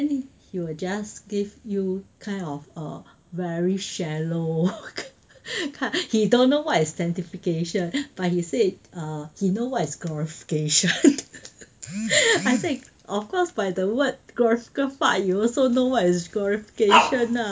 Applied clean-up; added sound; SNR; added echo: none; none; none; none.